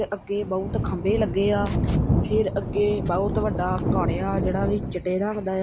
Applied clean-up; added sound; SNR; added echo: none; Thunder; 1 dB; none.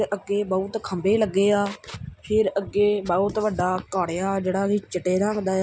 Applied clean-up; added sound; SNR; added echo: none; none; none; none.